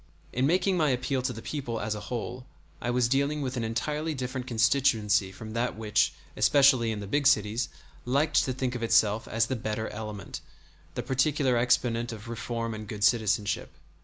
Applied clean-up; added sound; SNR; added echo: none; none; none; none.